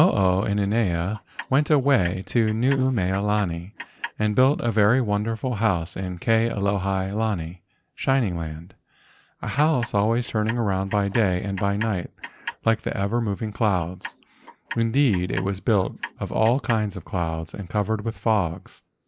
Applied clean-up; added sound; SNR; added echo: neural mask model Resemble Enhance denoiser.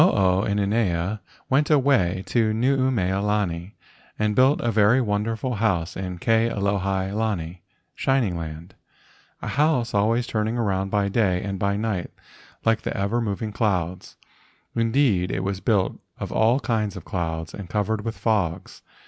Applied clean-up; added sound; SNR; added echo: none; none; none; none.